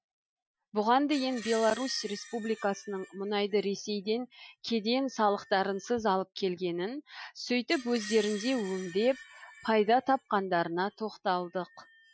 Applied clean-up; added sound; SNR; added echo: classical method Wiener filter.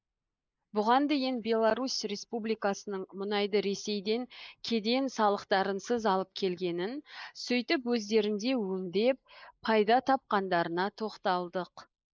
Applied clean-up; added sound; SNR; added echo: neural mask model Resemble Enhance denoiser.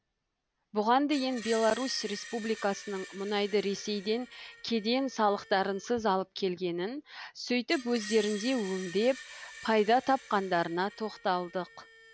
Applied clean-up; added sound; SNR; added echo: none; Screech; 17 dB; none.